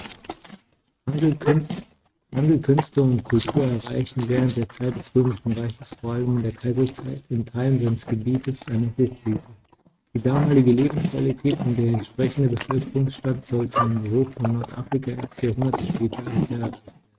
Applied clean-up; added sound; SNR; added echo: neural mask model RNNoise.